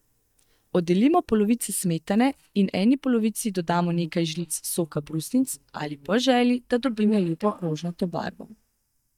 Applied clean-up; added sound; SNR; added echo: neural mask model DeepFilterNet 3.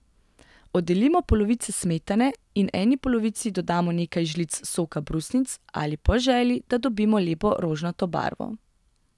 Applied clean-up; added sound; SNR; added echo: none; none; none; none.